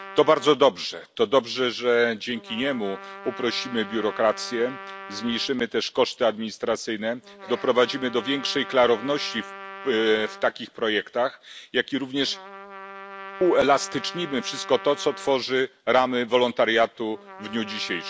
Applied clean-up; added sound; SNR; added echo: none; Trumpet; 17 dB; none.